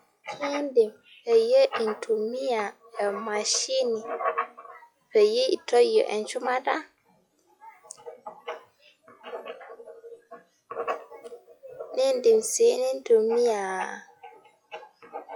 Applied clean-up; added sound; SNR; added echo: classical method log-MMSE.